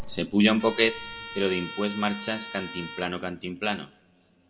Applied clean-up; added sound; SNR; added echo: none; Trumpet; 12 dB; reverberation time 2.4 s.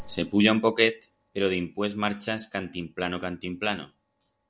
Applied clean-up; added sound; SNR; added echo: none; none; none; none.